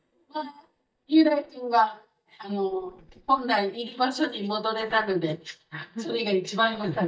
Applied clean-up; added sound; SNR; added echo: neural mask model DeepFilterNet 3.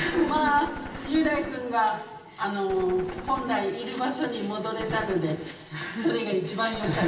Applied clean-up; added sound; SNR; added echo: none; Gunshot, gunfire; 15 dB; reverberation time 1.2 s.